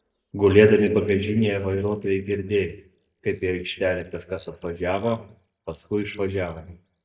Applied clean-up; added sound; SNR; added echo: neural mask model DeepFilterNet 3.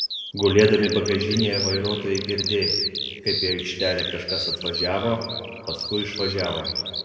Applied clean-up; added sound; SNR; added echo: none; Bird vocalization, bird call, bird song; 5 dB; reverberation time 2.1 s.